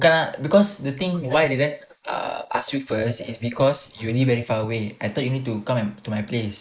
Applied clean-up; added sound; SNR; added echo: neural mask model Resemble Enhance denoiser.